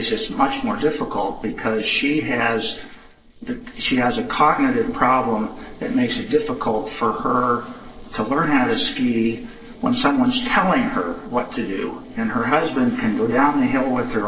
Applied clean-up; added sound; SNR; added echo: neural separator model SepFormer DNS4.